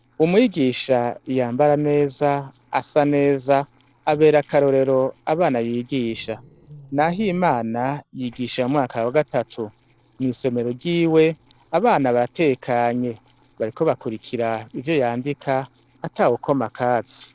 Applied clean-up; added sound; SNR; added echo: neural separator model SepFormer DNS4.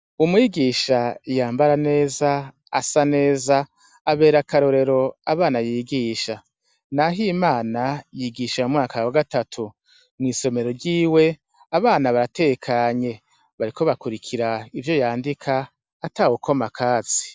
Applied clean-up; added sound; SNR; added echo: none; none; none; none.